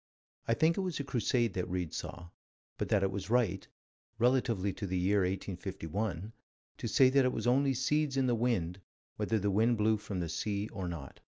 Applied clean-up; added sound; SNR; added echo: none; none; none; none.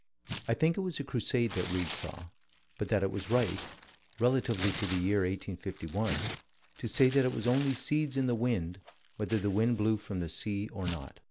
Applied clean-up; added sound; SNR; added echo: none; Tearing; 12 dB; none.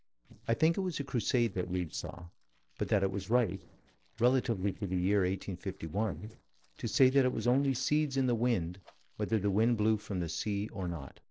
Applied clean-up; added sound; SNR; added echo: neural separator model SepFormer DNS4.